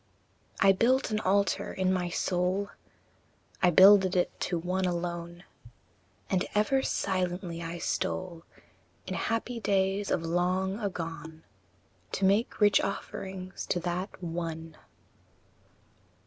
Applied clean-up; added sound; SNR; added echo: none; none; none; none.